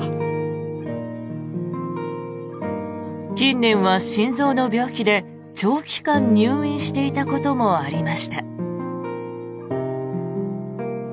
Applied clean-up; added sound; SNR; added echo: none; none; none; none.